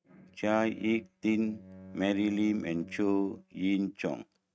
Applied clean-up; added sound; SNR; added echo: neural mask model RNNoise.